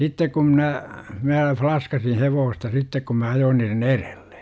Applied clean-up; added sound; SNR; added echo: none; none; none; none.